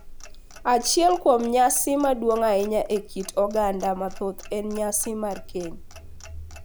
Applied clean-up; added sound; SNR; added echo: none; Clock; 14 dB; none.